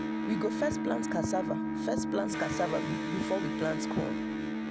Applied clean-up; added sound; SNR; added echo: none; Wind instrument, woodwind instrument + Electric guitar; -1 dB; none.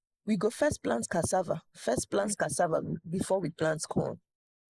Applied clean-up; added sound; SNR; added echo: neural mask model Resemble Enhance denoiser.